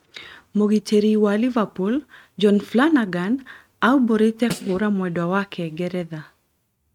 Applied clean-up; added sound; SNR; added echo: neural mask model RNNoise.